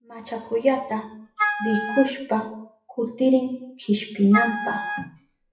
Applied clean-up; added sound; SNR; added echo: classical method WPE with log-MMSE.